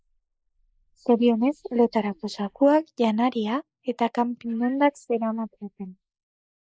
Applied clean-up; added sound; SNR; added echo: neural mask model Resemble Enhance denoiser.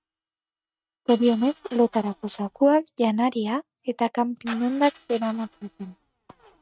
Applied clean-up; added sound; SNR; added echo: neural mask model RNNoise.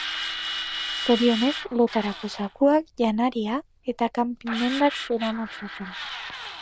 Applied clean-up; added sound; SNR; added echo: neural diffusion model UNIVERSE++.